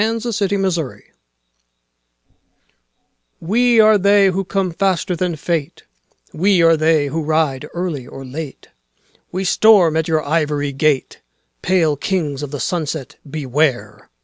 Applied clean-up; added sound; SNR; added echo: none; none; none; none.